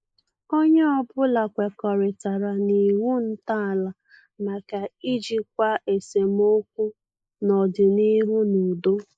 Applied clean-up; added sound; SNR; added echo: neural mask model Resemble Enhance denoiser.